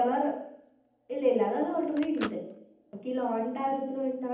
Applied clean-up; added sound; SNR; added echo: none; Telephone; 19 dB; reverberation time 0.8 s.